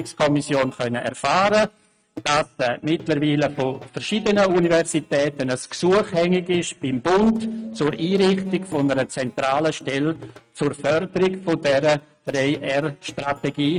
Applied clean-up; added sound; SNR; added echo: neural mask model RNNoise.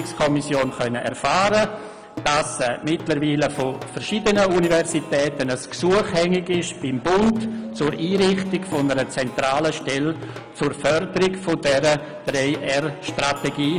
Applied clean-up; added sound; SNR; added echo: none; Plucked string instrument; 16 dB; none.